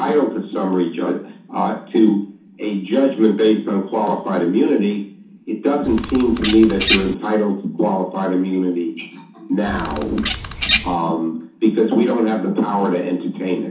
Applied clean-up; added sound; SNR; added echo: none; Bird vocalization, bird call, bird song; 5 dB; reverberation time 0.7 s.